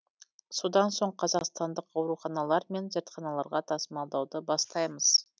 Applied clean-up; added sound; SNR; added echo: none; none; none; none.